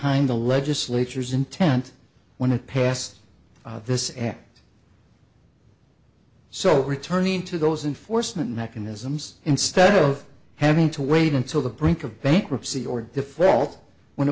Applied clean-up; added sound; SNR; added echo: none; none; none; none.